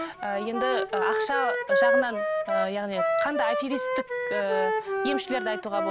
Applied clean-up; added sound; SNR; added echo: none; Wind instrument, woodwind instrument; -3 dB; none.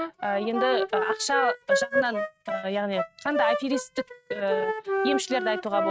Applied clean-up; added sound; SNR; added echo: neural mask model RNNoise.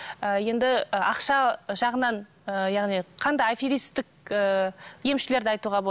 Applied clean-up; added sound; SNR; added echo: none; none; none; none.